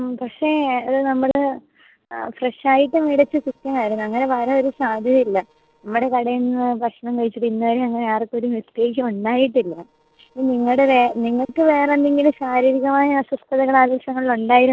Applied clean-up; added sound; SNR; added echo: neural separator model SepFormer DNS4.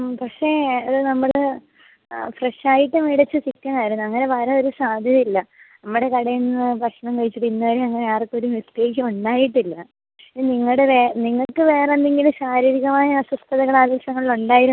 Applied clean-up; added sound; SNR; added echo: none; none; none; none.